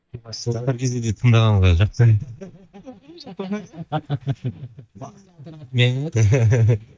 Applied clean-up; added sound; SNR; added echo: neural mask model DeepFilterNet 3.